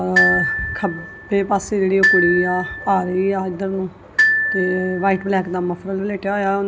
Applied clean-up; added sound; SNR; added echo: none; Glockenspiel; 1 dB; none.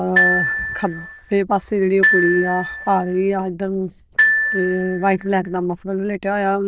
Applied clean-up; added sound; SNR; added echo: neural diffusion model UNIVERSE++.